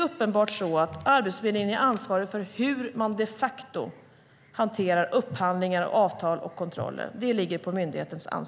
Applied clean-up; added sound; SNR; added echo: none; none; none; none.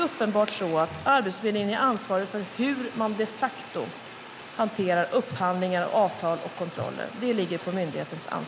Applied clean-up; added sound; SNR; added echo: none; Fire; 15 dB; none.